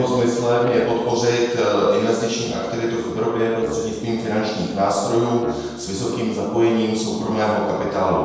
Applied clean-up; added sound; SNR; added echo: neural separator model SepFormer DNS4.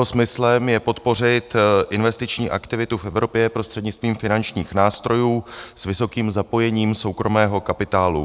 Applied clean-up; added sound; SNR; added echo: none; none; none; none.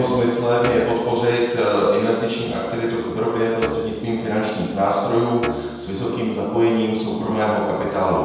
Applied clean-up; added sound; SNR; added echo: none; Guitar; 13 dB; reverberation time 1.2 s.